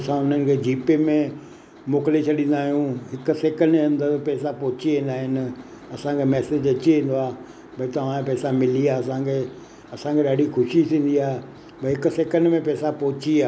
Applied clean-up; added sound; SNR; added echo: none; none; none; none.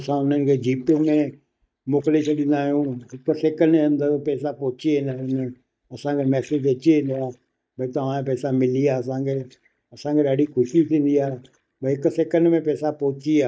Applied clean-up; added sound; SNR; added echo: neural mask model DeepFilterNet 3.